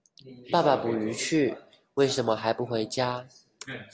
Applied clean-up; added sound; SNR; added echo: none; none; none; none.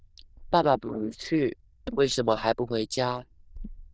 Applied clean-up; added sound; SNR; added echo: neural diffusion model UNIVERSE++.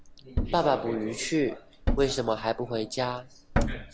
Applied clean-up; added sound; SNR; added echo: none; Thump, thud; 3 dB; none.